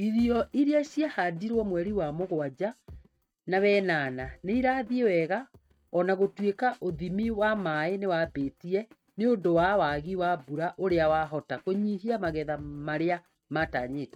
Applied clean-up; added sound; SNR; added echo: neural mask model RNNoise.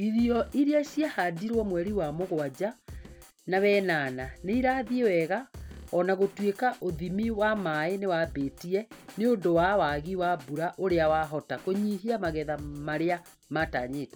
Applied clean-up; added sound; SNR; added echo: none; Drum kit; 19 dB; none.